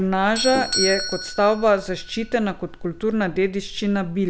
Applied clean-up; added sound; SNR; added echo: none; Doorbell; 10 dB; none.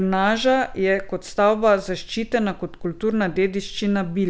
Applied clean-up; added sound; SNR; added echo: none; none; none; none.